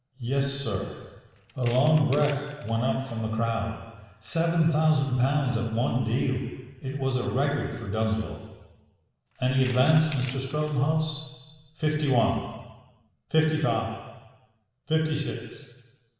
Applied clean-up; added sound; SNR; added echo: none; Tools; 18 dB; reverberation time 1.3 s.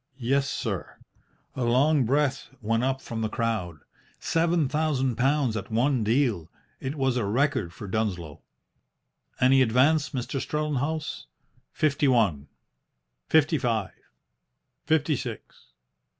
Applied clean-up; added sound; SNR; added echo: none; none; none; none.